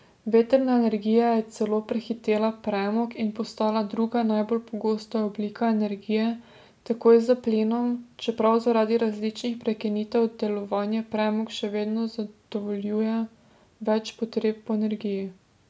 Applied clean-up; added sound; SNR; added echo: none; none; none; none.